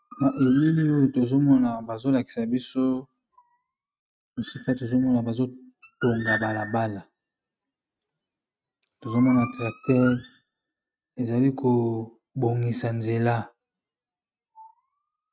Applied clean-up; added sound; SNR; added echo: neural mask model RNNoise.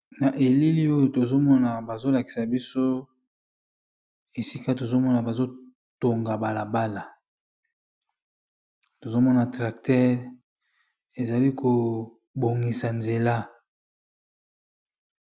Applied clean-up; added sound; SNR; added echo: none; none; none; none.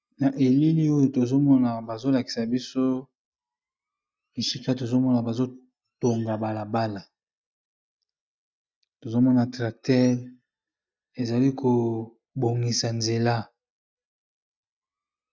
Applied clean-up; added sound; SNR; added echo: neural mask model DeepFilterNet 3.